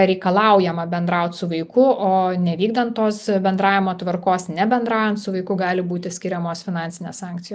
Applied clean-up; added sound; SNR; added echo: none; none; none; none.